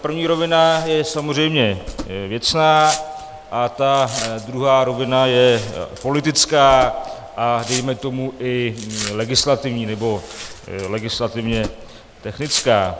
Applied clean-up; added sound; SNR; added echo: none; Domestic sounds, home sounds; 15 dB; none.